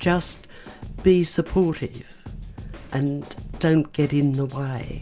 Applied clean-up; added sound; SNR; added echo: none; Drum kit; 16 dB; none.